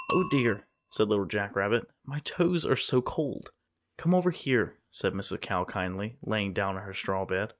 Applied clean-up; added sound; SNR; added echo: neural mask model RNNoise.